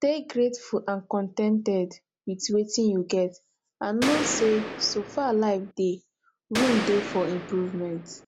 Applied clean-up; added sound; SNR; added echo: none; Gunshot, gunfire; 6 dB; none.